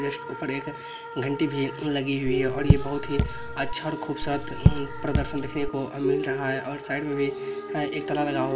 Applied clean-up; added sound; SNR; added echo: none; Raindrop / Drip; -3 dB; reverberation time 1.1 s.